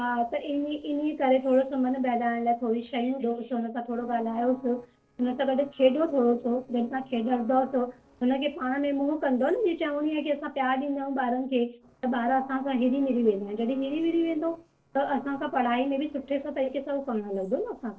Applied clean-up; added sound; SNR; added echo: neural separator model SepFormer DNS4.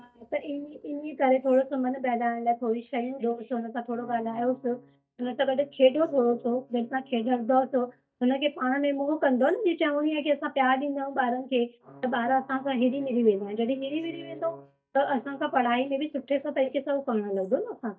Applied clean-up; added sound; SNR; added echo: neural mask model DeepFilterNet 3.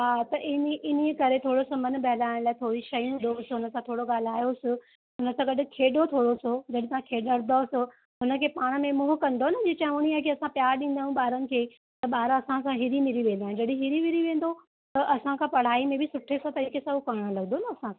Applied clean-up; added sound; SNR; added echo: none; none; none; none.